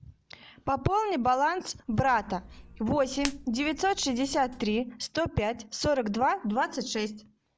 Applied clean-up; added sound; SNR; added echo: none; Hands; 15 dB; none.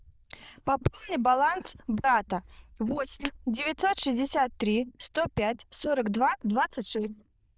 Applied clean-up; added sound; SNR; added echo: neural diffusion model UNIVERSE++.